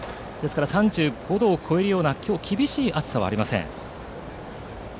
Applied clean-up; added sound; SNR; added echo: none; none; none; none.